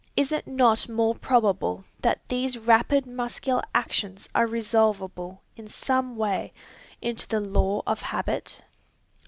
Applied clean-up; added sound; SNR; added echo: none; none; none; none.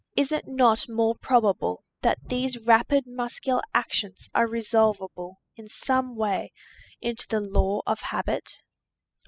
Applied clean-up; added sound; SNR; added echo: classical method spectral subtraction.